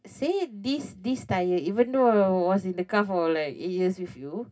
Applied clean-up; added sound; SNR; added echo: none; none; none; reverberation time 0.4 s.